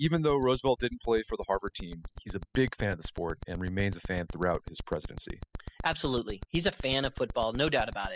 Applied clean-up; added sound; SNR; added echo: classical method spectral subtraction.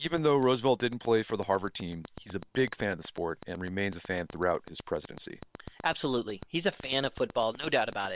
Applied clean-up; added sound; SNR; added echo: neural separator model SepFormer WHAM!.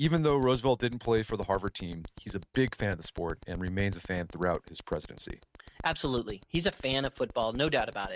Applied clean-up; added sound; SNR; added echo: neural mask model RNNoise.